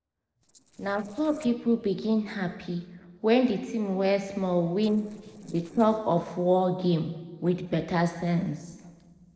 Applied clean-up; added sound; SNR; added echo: neural separator model SepFormer DNS4.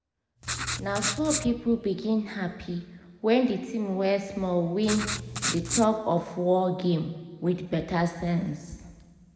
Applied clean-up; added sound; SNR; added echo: none; Writing; 4 dB; reverberation time 1.2 s.